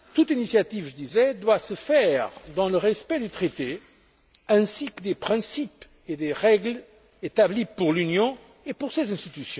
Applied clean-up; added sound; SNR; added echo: none; none; none; none.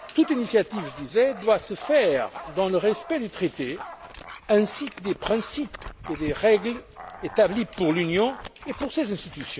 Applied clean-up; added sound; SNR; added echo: none; Dog; 16 dB; none.